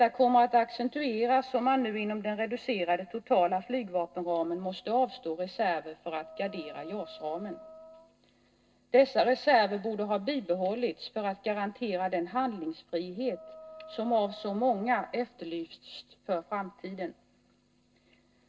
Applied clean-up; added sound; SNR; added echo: neural separator model SepFormer DNS4.